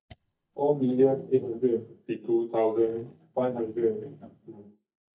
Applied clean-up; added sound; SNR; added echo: neural mask model DeepFilterNet 3.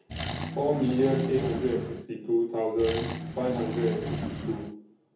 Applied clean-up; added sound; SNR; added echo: none; Accelerating, revving, vroom; 4 dB; reverberation time 0.7 s.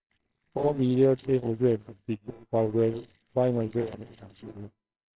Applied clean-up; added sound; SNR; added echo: neural separator model SepFormer WHAMR!.